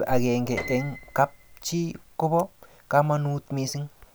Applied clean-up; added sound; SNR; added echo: none; Piano; 15 dB; none.